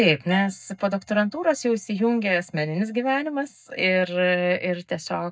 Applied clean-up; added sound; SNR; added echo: neural mask model DeepFilterNet 3.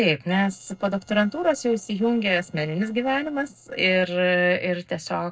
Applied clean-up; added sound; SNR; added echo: neural separator model SepFormer DNS4.